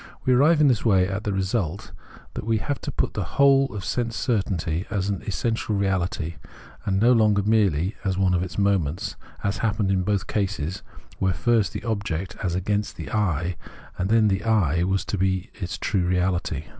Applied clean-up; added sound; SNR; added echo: none; none; none; none.